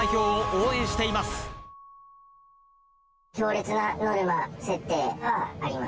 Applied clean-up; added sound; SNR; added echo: none; Keyboard (musical) / Bell; 10 dB; none.